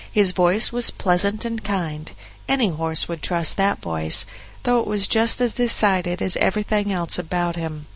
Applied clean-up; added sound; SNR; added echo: none; none; none; none.